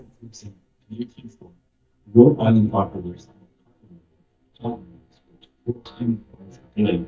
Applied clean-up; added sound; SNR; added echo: neural mask model DeepFilterNet 3.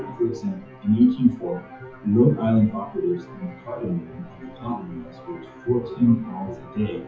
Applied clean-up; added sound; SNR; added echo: classical method WPE with log-MMSE.